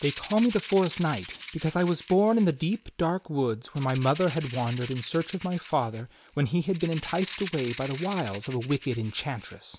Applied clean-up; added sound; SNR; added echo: none; Rattle (instrument); 12 dB; none.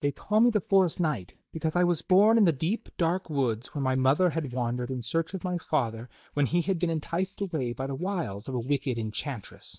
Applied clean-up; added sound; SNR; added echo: neural mask model DeepFilterNet 3.